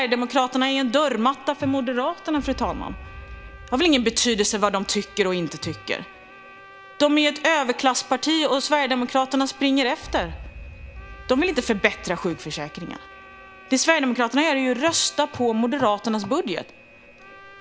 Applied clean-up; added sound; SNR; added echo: none; Trumpet + Alarm; 19 dB; none.